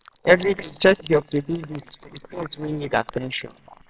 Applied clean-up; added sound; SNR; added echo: neural separator model SepFormer WHAMR!.